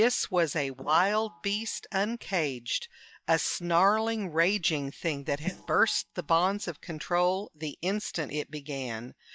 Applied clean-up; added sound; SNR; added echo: neural mask model DeepFilterNet 3.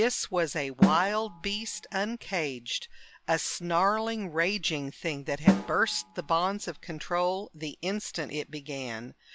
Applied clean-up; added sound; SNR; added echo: none; Drum; 3 dB; none.